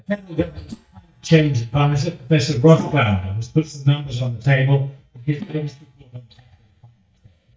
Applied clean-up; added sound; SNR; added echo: neural mask model DeepFilterNet 3.